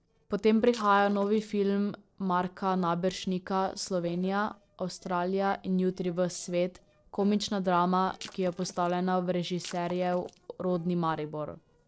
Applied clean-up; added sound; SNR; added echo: neural separator model SepFormer DNS4.